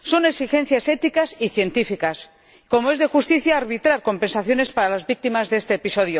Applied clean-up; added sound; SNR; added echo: none; none; none; none.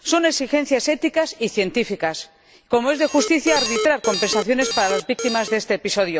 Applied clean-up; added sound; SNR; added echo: none; Alarm; 6 dB; none.